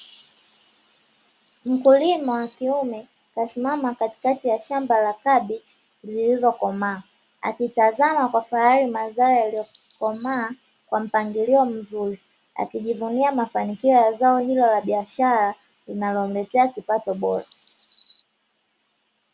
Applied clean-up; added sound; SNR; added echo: none; Bird; 3 dB; none.